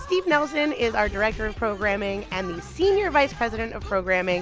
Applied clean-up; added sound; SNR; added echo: none; Bird vocalization, bird call, bird song; 18 dB; none.